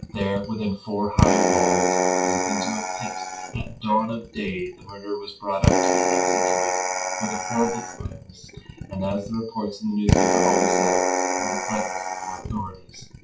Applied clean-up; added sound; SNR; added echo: classical method WPE with log-MMSE.